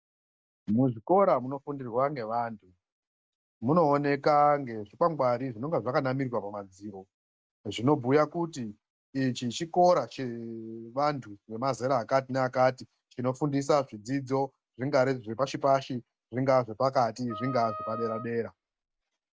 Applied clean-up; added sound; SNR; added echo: none; Wind instrument, woodwind instrument; 12 dB; none.